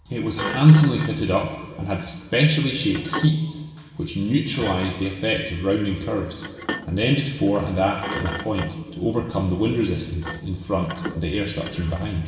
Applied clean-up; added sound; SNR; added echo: none; Thump, thud; 14 dB; reverberation time 1.9 s.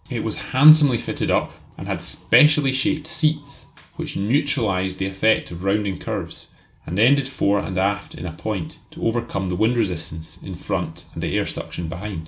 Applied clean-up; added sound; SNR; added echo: none; none; none; none.